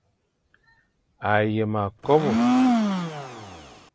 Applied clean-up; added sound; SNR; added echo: none; Domestic sounds, home sounds; -3 dB; none.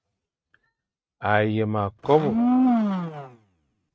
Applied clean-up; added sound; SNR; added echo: neural mask model RNNoise.